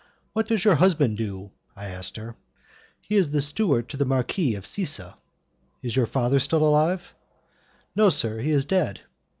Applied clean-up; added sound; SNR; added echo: none; none; none; none.